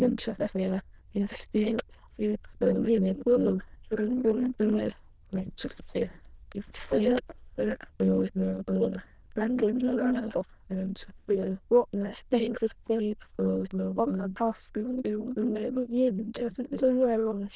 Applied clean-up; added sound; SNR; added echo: neural diffusion model UNIVERSE++.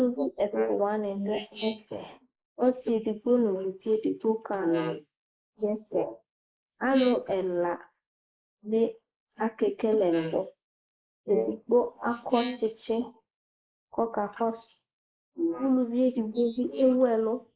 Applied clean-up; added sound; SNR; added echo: neural mask model Resemble Enhance denoiser.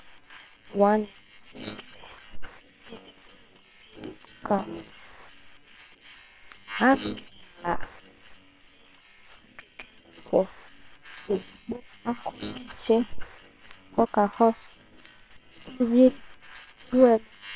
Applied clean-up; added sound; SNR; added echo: neural separator model SepFormer WHAM!.